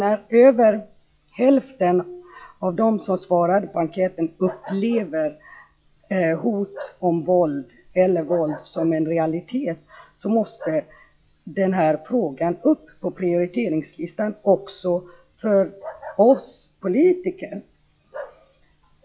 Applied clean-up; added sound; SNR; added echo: classical method log-MMSE.